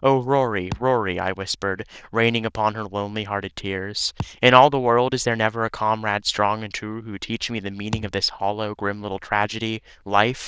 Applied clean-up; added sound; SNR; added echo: neural diffusion model UNIVERSE++.